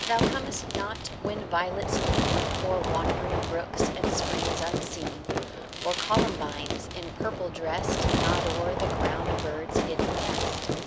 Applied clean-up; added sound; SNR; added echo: none; Fireworks; -5 dB; none.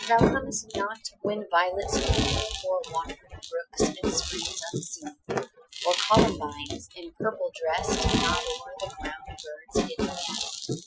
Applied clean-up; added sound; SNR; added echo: classical method Wiener filter.